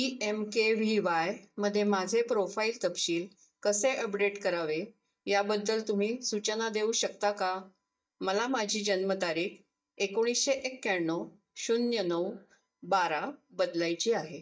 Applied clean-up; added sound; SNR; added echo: neural mask model DeepFilterNet 3.